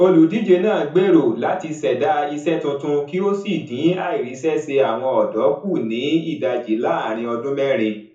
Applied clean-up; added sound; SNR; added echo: none; none; none; reverberation time 0.6 s.